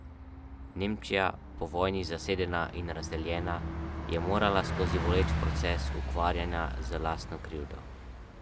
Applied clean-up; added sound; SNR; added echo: none; Bus; 2 dB; none.